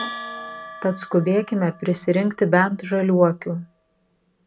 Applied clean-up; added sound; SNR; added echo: none; Bell; 17 dB; none.